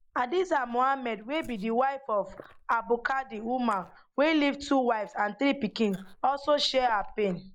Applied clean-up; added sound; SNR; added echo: neural mask model Resemble Enhance denoiser.